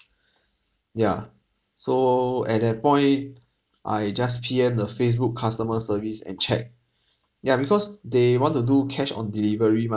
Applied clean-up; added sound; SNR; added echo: none; none; none; none.